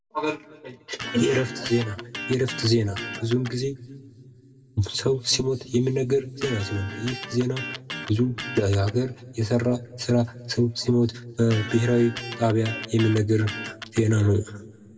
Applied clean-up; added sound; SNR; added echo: none; Electric guitar; 11 dB; reverberation time 1.6 s.